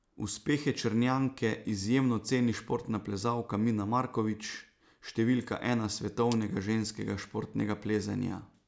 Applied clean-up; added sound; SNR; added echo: none; Glass; 16 dB; none.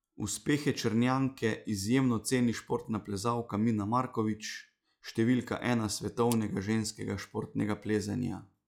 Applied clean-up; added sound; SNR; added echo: classical method log-MMSE.